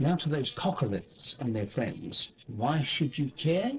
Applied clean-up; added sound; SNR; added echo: neural separator model SepFormer DNS4.